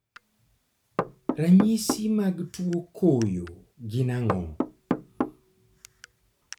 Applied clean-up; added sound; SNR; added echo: none; Knock / Wood; 7 dB; none.